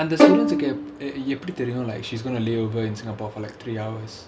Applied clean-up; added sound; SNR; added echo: none; Bowed string instrument; -5 dB; none.